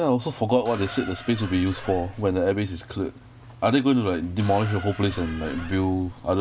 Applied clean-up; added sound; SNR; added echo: none; Squeak; 16 dB; none.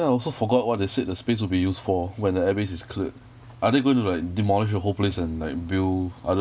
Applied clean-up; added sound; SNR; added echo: none; none; none; none.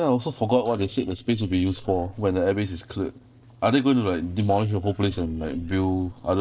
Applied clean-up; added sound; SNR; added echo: neural separator model SepFormer DNS4.